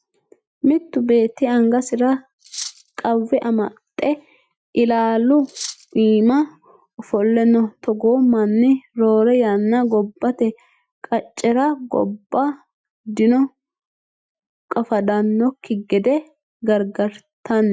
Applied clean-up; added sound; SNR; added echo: classical method Wiener filter.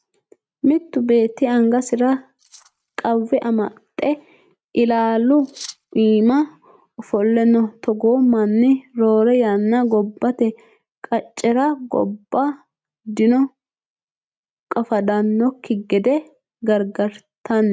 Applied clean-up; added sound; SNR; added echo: neural mask model RNNoise.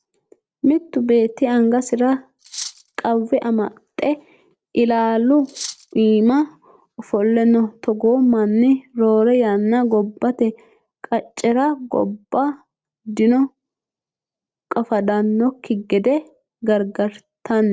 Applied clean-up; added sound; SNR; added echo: neural separator model SepFormer DNS4.